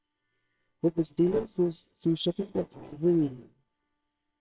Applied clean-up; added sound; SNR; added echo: neural separator model SepFormer WHAMR!.